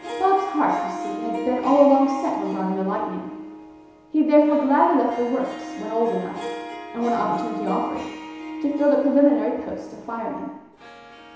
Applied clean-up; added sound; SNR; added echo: none; Harp; 10 dB; reverberation time 1.0 s.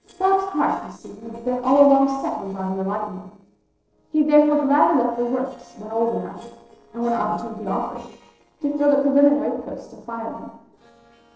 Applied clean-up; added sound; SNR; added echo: neural separator model SepFormer DNS4.